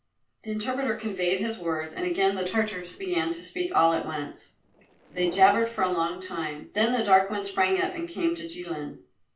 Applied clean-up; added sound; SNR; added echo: neural separator model SepFormer DNS4.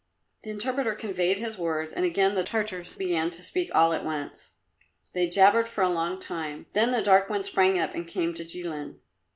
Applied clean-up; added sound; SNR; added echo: none; none; none; none.